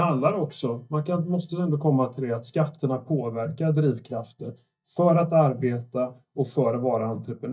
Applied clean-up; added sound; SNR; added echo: neural mask model DeepFilterNet 3.